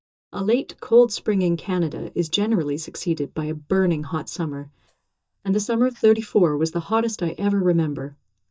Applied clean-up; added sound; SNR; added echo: neural mask model DeepFilterNet 3.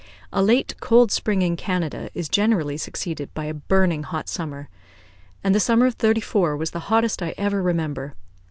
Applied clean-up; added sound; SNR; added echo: none; none; none; none.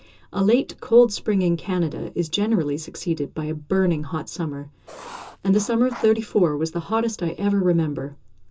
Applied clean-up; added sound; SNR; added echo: none; Writing; 18 dB; reverberation time 0.2 s.